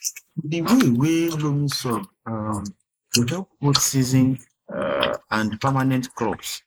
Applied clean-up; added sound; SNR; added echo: neural mask model Resemble Enhance denoiser.